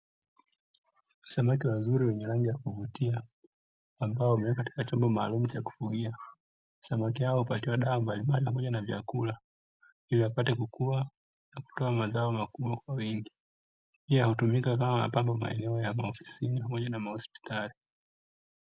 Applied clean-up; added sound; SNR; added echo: none; none; none; none.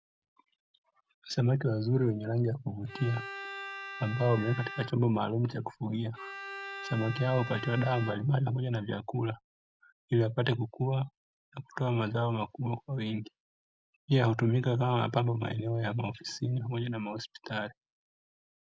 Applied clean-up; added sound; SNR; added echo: none; Bowed string instrument; 12 dB; none.